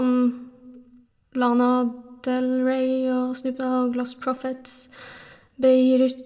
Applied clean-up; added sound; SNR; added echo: none; none; none; reverberation time 0.5 s.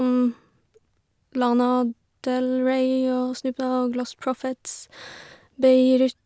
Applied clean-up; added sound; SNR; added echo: none; none; none; none.